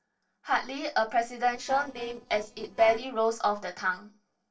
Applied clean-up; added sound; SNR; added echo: neural separator model SepFormer DNS4.